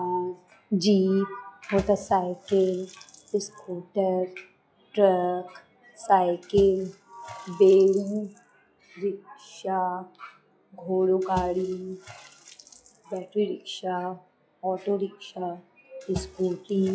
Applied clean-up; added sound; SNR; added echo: classical method log-MMSE.